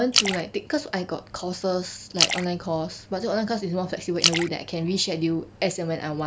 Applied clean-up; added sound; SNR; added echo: none; Splash, splatter; 3 dB; none.